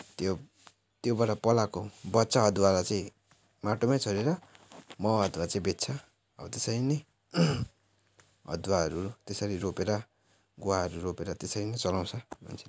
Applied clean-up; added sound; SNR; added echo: none; none; none; none.